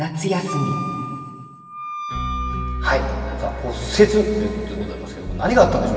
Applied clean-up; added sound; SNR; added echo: none; Wind instrument, woodwind instrument; 10 dB; reverberation time 2.6 s.